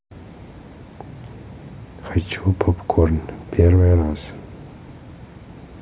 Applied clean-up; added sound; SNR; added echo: none; none; none; none.